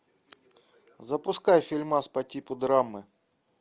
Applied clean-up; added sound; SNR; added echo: none; none; none; none.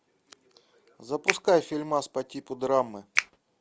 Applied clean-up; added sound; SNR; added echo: none; Finger snapping; 0 dB; none.